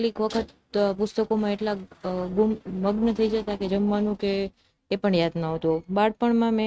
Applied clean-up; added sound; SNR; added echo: neural mask model RNNoise.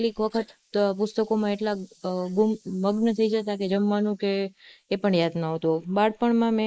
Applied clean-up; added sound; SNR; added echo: neural mask model Resemble Enhance denoiser.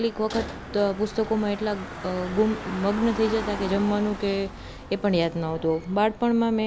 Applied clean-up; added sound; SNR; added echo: none; Engine / Car; 12 dB; none.